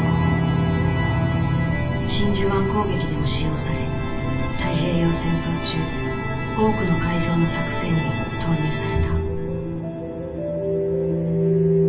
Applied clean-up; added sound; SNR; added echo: none; none; none; reverberation time 0.3 s.